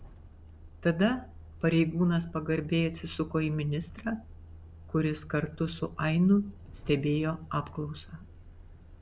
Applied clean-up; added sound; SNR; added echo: none; Truck; 17 dB; none.